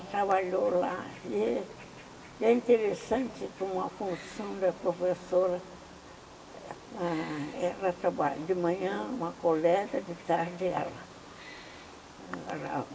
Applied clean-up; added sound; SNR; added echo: none; Wild animals; 17 dB; reverberation time 1.4 s.